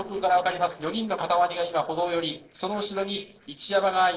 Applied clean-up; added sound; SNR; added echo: neural separator model SepFormer DNS4.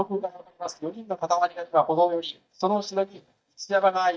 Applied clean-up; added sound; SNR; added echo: neural mask model DeepFilterNet 3.